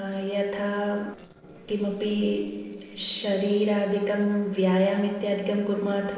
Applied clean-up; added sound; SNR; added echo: neural separator model SepFormer DNS4.